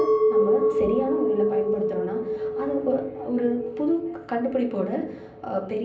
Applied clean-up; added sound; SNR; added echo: none; Chink, clink; -1 dB; reverberation time 0.6 s.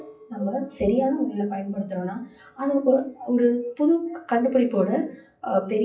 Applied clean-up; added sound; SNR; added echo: classical method WPE with log-MMSE.